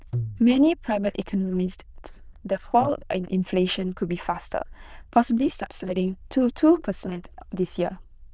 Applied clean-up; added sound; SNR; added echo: neural diffusion model UNIVERSE++.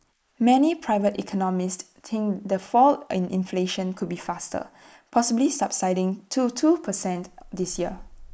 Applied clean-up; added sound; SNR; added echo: neural mask model Resemble Enhance denoiser.